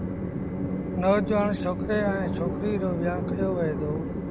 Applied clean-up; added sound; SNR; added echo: none; Train; 1 dB; none.